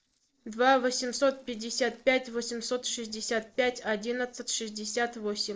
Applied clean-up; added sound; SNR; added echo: neural separator model SepFormer DNS4.